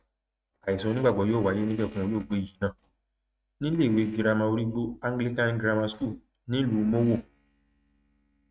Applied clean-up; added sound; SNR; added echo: neural mask model RNNoise.